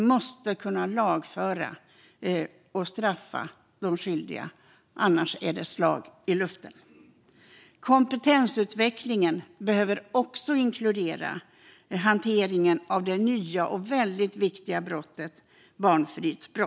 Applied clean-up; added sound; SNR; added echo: none; none; none; none.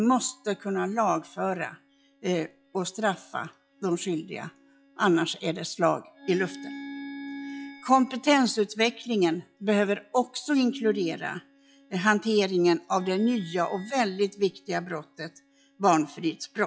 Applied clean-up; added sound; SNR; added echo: classical method log-MMSE.